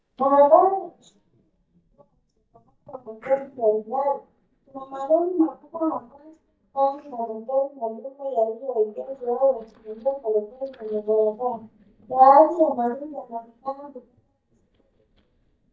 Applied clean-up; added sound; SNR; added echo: neural mask model DeepFilterNet 3.